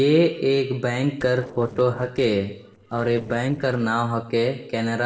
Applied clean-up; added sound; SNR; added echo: neural separator model SepFormer DNS4.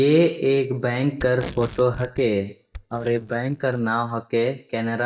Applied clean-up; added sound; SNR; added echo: neural mask model DeepFilterNet 3.